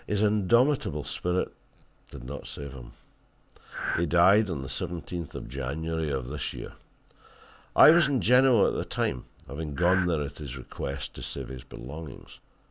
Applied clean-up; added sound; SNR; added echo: none; Breathing; 4 dB; none.